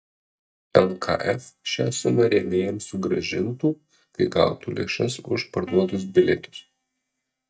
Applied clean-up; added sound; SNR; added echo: neural mask model DeepFilterNet 3.